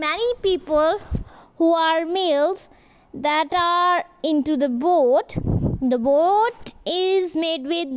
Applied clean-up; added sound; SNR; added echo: none; none; none; none.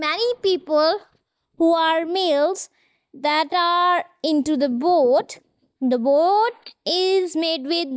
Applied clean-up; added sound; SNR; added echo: neural mask model DeepFilterNet 3.